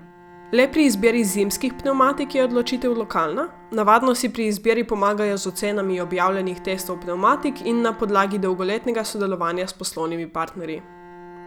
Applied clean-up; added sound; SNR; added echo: none; Bowed string instrument; 19 dB; none.